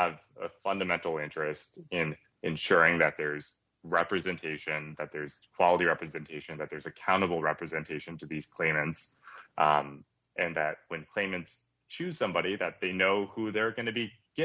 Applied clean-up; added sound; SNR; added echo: none; none; none; none.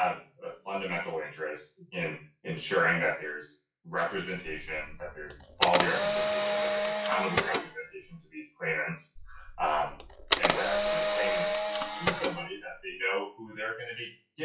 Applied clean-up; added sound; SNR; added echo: classical method WPE with log-MMSE.